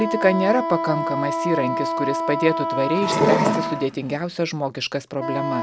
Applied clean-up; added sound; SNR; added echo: none; Wind instrument, woodwind instrument + Wood; 1 dB; none.